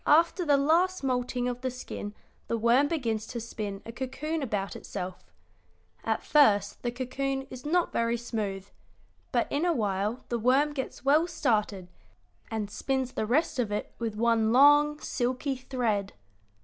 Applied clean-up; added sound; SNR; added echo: none; none; none; none.